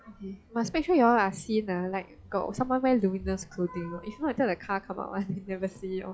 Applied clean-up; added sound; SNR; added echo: classical method log-MMSE.